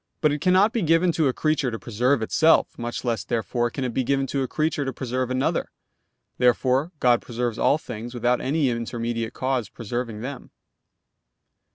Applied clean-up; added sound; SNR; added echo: none; none; none; none.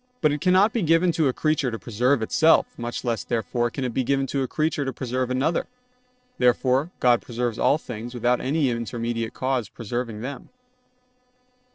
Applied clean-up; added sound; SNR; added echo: neural separator model SepFormer DNS4.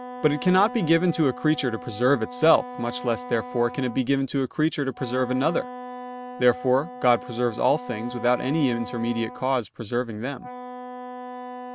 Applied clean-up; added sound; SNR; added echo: none; Wind instrument, woodwind instrument; 13 dB; none.